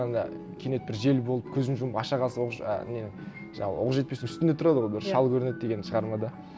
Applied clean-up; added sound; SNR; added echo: none; none; none; none.